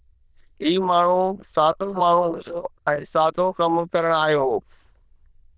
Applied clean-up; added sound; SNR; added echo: neural diffusion model UNIVERSE++.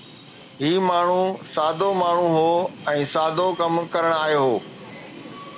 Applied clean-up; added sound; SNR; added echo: none; Subway, metro, underground; 18 dB; none.